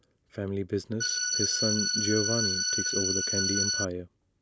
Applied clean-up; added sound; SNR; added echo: none; Organ; -4 dB; none.